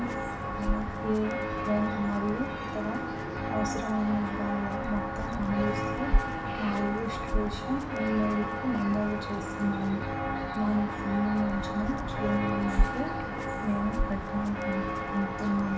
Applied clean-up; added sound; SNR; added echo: none; Walk, footsteps; 0 dB; reverberation time 1.1 s.